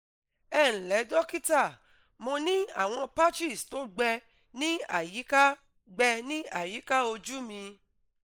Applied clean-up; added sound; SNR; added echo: neural mask model Resemble Enhance denoiser.